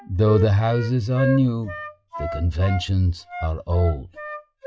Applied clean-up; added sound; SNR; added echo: classical method log-MMSE.